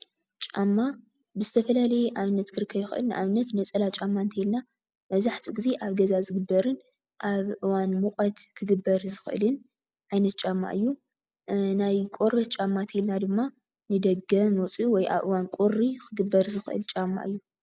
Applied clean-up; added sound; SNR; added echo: none; none; none; none.